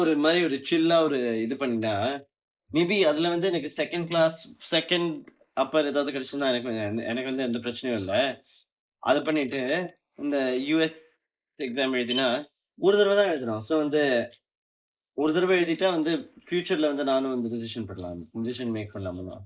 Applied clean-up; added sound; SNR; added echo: neural mask model Resemble Enhance denoiser.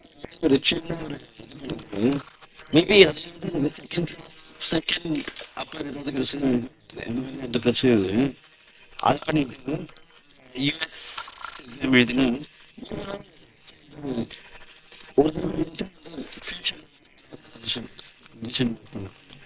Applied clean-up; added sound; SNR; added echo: neural separator model SepFormer WHAM!.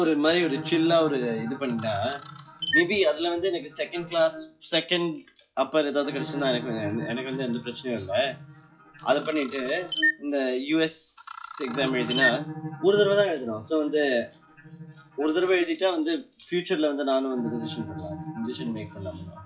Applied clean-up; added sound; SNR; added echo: classical method log-MMSE.